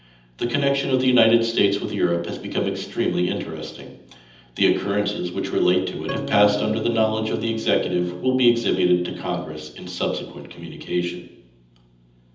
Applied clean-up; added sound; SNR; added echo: none; Organ; 11 dB; reverberation time 0.8 s.